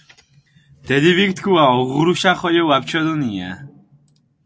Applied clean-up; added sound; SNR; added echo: none; none; none; none.